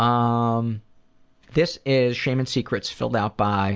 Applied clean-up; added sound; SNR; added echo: none; none; none; none.